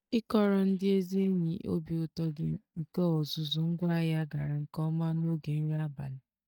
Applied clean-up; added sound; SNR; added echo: neural mask model DeepFilterNet 3.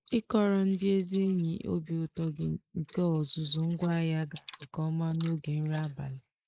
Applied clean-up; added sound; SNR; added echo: neural mask model Resemble Enhance denoiser.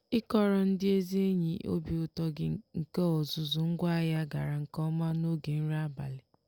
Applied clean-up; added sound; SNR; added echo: none; none; none; none.